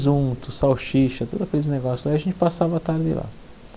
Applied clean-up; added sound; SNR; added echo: none; Insect; 17 dB; none.